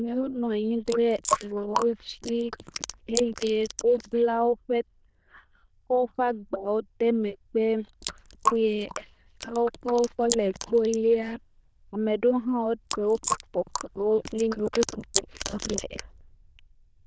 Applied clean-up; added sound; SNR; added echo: neural diffusion model UNIVERSE++.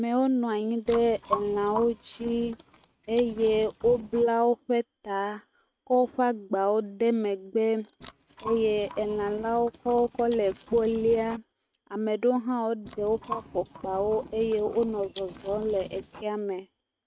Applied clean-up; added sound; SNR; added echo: neural mask model RNNoise.